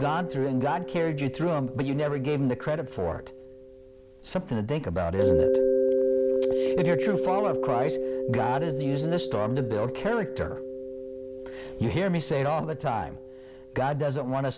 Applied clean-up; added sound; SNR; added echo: none; Mallet percussion; 1 dB; none.